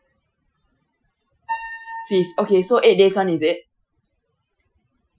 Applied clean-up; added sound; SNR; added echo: classical method Wiener filter.